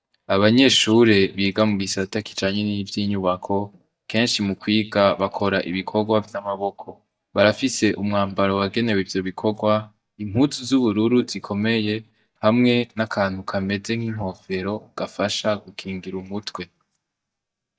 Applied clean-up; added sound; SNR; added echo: neural mask model DeepFilterNet 3.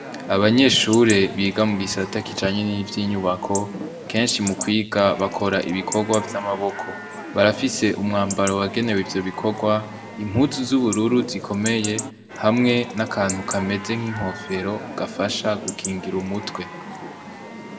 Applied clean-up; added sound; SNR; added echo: none; Chatter / Chirp, tweet / Livestock, farm animals, working animals; 11 dB; reverberation time 1.5 s.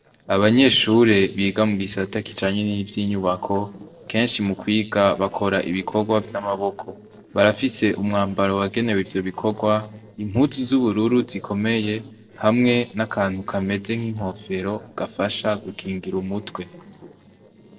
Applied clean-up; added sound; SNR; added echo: neural separator model SepFormer DNS4.